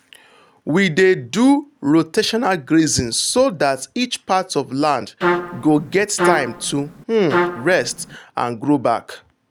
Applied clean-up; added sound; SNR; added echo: none; Trumpet; 4 dB; none.